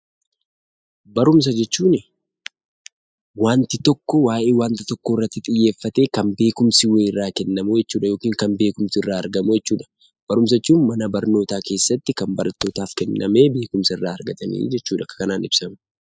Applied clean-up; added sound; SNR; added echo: classical method spectral subtraction.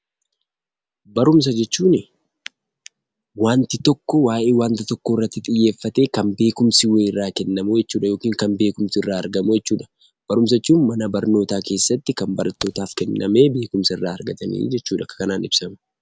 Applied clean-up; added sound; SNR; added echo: none; Crack; 15 dB; none.